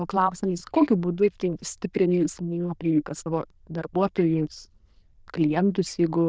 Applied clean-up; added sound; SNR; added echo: neural diffusion model UNIVERSE++.